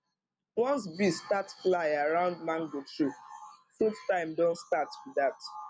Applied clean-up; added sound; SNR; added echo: none; none; none; none.